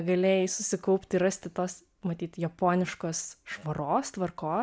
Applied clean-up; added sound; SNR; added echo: none; none; none; none.